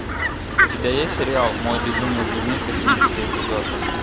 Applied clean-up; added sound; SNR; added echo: none; Fowl; -4 dB; none.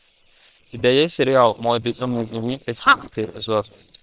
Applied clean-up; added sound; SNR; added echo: neural separator model SepFormer WHAM!.